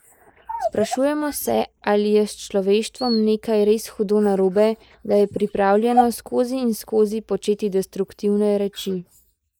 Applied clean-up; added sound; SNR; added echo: neural mask model Resemble Enhance denoiser.